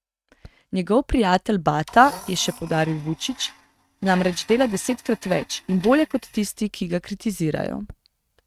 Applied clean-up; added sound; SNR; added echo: neural mask model RNNoise.